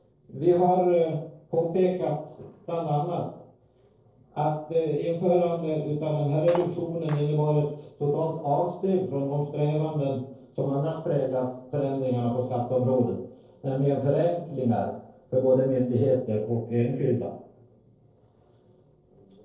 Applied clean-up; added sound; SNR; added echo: neural separator model SepFormer DNS4.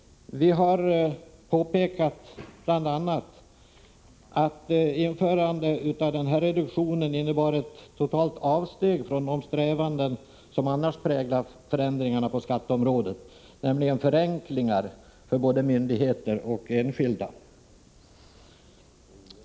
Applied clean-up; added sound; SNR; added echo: none; none; none; none.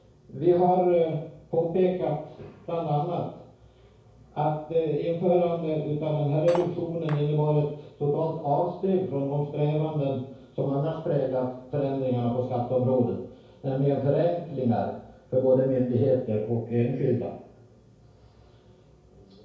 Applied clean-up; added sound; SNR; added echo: none; Cutlery, silverware; 14 dB; reverberation time 0.6 s.